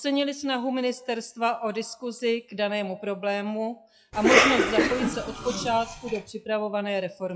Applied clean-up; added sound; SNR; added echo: classical method WPE with log-MMSE.